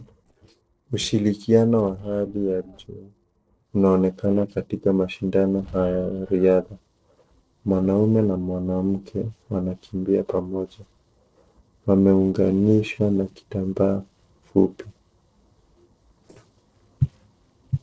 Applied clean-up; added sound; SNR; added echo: neural separator model SepFormer DNS4.